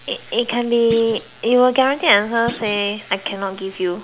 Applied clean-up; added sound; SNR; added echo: none; Thump, thud; 18 dB; none.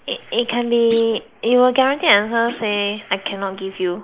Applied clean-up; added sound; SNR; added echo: neural mask model Resemble Enhance denoiser.